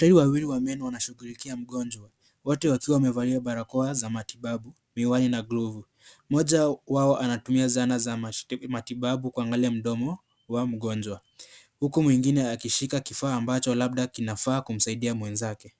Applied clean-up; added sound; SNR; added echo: none; none; none; none.